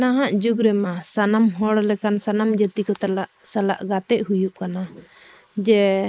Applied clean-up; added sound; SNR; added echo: neural mask model Resemble Enhance denoiser.